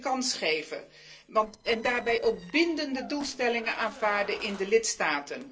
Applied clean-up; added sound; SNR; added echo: neural separator model SepFormer DNS4.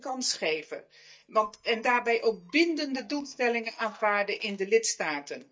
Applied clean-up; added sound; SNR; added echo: neural mask model DeepFilterNet 3.